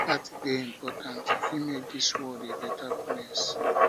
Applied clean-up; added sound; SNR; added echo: none; Writing; -3 dB; none.